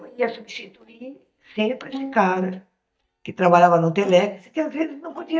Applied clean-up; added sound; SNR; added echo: neural mask model DeepFilterNet 3.